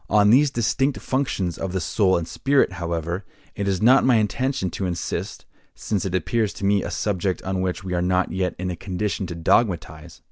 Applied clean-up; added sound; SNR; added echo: none; none; none; none.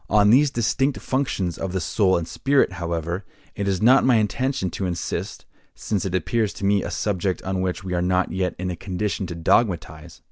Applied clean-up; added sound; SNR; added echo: none; Bass drum; 12 dB; none.